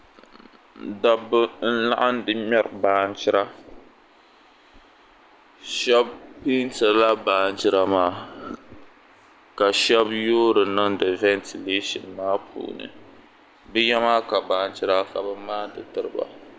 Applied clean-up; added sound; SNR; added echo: none; none; none; none.